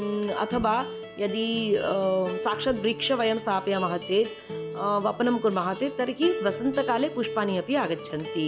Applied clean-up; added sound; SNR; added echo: none; Acoustic guitar; 10 dB; none.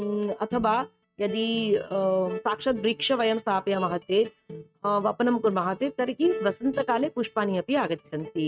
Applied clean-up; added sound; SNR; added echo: neural mask model RNNoise.